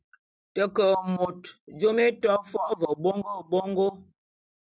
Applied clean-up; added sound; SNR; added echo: none; none; none; none.